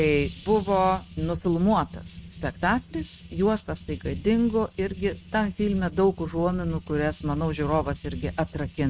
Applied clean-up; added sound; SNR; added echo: neural mask model RNNoise.